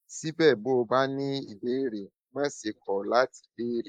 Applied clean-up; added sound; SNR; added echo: neural mask model Resemble Enhance denoiser.